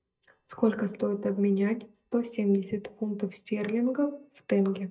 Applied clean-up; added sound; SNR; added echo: neural mask model DeepFilterNet 3.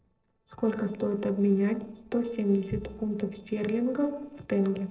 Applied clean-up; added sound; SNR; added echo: neural separator model SepFormer DNS4.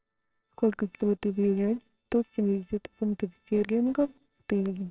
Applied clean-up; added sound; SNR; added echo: neural separator model SepFormer WHAMR!.